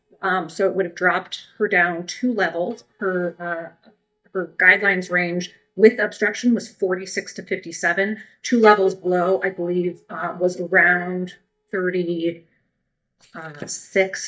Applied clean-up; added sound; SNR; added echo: neural mask model DeepFilterNet 3.